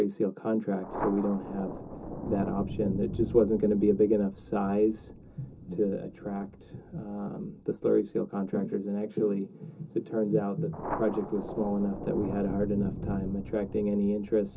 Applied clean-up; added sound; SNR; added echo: none; Thunder; 11 dB; reverberation time 0.2 s.